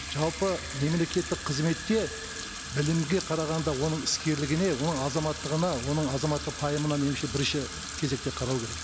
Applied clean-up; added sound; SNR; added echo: none; Sink (filling or washing) / Water tap, faucet; 8 dB; none.